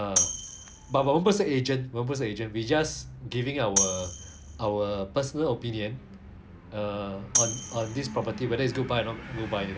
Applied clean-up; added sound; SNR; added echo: none; Tambourine; 1 dB; none.